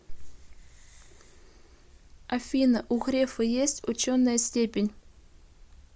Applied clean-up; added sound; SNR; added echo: none; none; none; none.